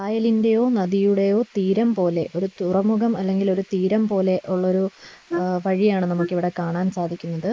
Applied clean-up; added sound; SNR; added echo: neural mask model Resemble Enhance denoiser.